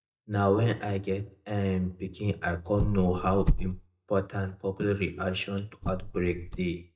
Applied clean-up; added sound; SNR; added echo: neural mask model DeepFilterNet 3.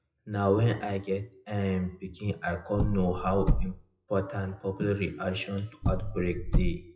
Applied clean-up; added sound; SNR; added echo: classical method WPE with log-MMSE.